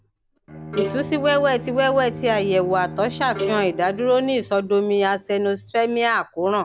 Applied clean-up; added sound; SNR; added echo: none; Bowed string instrument + Bowed string instrument; 12 dB; none.